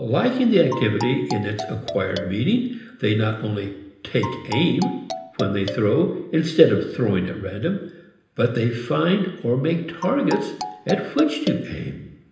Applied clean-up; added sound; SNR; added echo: none; Marimba, xylophone; 11 dB; reverberation time 0.9 s.